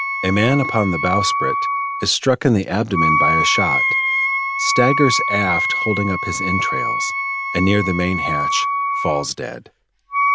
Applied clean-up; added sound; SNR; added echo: none; Wind instrument, woodwind instrument; 0 dB; none.